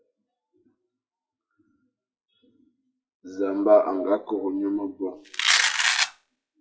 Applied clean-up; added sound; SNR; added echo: classical method WPE with log-MMSE.